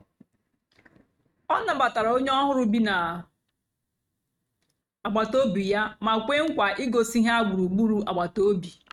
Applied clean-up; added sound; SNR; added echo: neural mask model RNNoise.